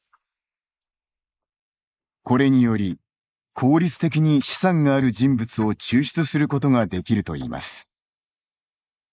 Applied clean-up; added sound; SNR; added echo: neural mask model Resemble Enhance denoiser.